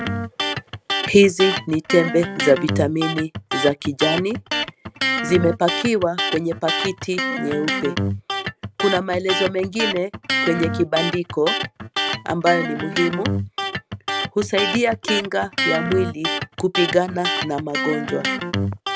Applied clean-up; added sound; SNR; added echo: none; Electric guitar; 3 dB; none.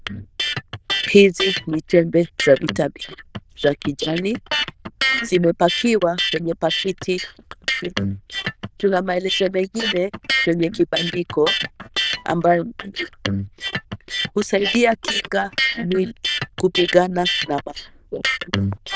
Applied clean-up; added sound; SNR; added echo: neural diffusion model UNIVERSE++.